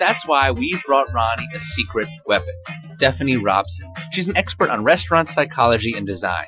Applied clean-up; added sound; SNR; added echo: classical method Wiener filter.